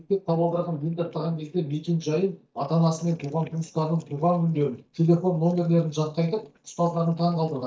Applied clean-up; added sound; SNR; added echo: neural mask model DeepFilterNet 3.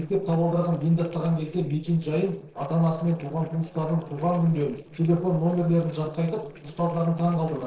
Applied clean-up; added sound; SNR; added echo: neural separator model SepFormer DNS4.